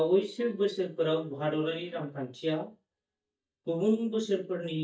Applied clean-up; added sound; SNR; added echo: neural mask model DeepFilterNet 3.